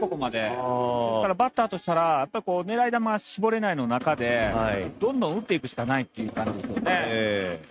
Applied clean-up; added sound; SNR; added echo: neural mask model RNNoise.